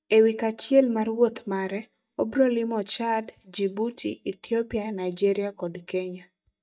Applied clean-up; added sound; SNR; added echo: neural mask model DeepFilterNet 3.